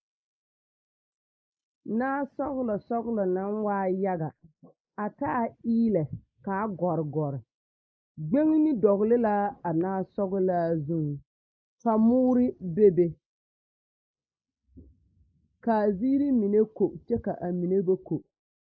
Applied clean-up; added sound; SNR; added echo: neural mask model Resemble Enhance denoiser.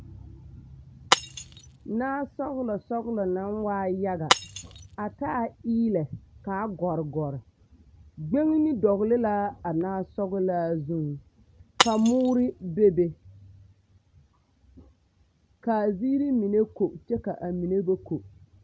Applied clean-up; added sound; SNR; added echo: none; Shatter; 6 dB; none.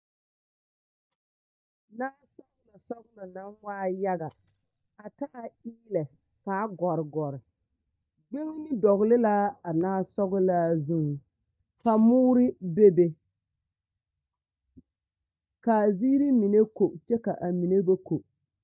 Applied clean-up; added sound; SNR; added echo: neural mask model DeepFilterNet 3.